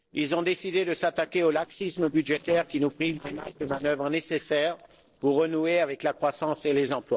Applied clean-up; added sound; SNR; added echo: neural separator model SepFormer DNS4.